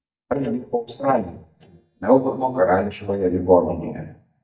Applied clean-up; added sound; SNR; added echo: neural mask model DeepFilterNet 3.